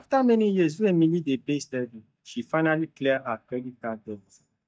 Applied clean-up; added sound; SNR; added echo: neural mask model DeepFilterNet 3.